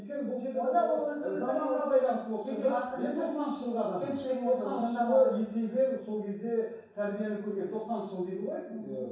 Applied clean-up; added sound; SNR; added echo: none; none; none; reverberation time 0.7 s.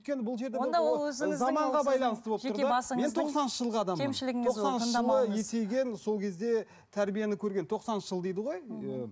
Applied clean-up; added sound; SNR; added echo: none; none; none; none.